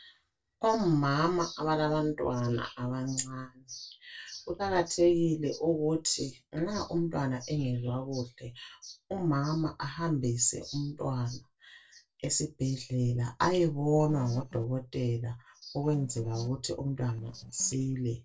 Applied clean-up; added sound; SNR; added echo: neural separator model SepFormer DNS4.